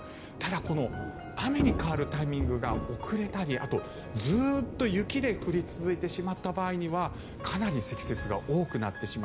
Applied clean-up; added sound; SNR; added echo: none; Thunder / Rain; 7 dB; none.